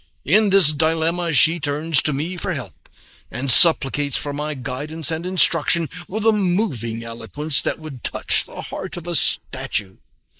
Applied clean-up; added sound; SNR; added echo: neural mask model Resemble Enhance denoiser.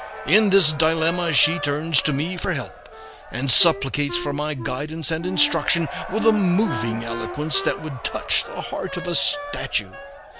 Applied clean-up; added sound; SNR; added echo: none; Crowd / Cheering + Wind instrument, woodwind instrument; 10 dB; none.